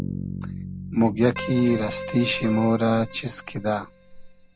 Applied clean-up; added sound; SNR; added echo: none; Bass guitar + Keyboard (musical); 10 dB; none.